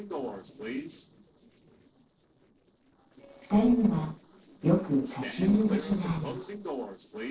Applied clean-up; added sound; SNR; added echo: neural separator model SepFormer DNS4.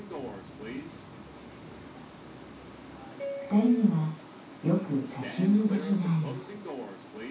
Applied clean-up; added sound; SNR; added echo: none; Subway, metro, underground; 10 dB; reverberation time 0.7 s.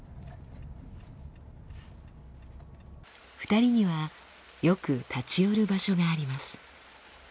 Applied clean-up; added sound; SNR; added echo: none; none; none; none.